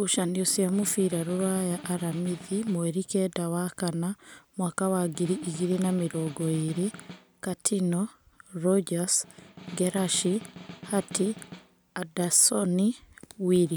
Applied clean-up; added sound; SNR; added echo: none; Snare drum; 19 dB; none.